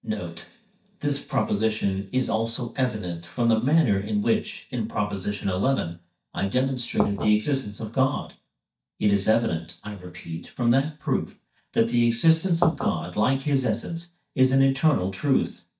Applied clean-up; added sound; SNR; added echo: neural mask model DeepFilterNet 3.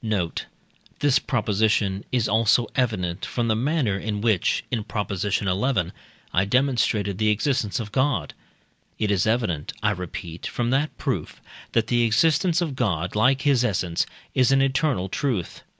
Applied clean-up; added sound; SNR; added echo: none; none; none; none.